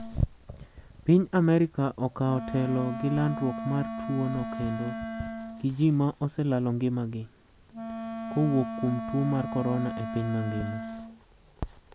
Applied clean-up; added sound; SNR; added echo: none; Wind instrument, woodwind instrument; 9 dB; none.